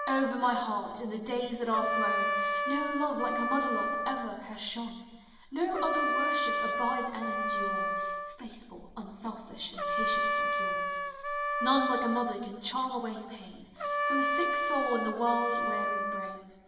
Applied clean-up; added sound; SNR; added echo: none; Trumpet; -1 dB; reverberation time 1.3 s.